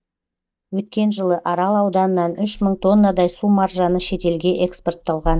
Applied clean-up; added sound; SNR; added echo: neural mask model DeepFilterNet 3.